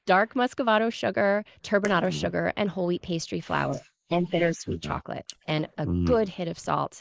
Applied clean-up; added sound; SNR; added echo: neural mask model Resemble Enhance denoiser.